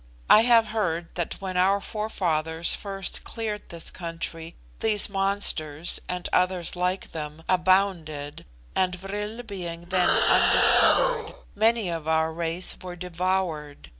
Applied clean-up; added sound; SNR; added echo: none; Animal; -3 dB; none.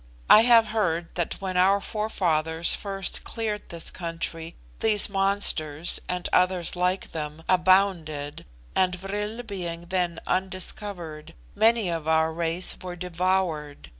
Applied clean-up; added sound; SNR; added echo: none; none; none; none.